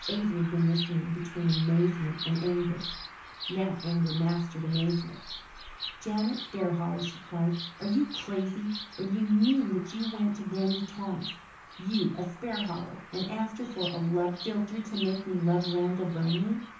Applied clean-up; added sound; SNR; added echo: none; Bird vocalization, bird call, bird song; 12 dB; reverberation time 0.7 s.